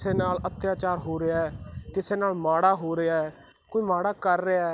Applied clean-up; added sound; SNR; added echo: none; none; none; none.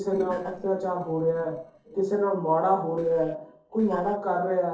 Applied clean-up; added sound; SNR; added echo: neural separator model SepFormer DNS4.